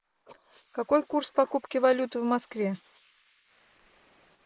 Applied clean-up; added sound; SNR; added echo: neural mask model Resemble Enhance denoiser.